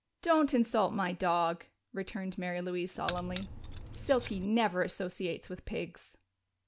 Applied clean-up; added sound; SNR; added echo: none; Keys jangling; -1 dB; none.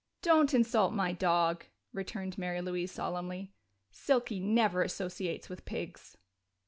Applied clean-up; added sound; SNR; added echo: none; none; none; none.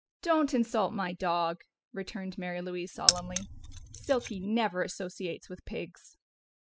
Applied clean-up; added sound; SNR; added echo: classical method spectral subtraction.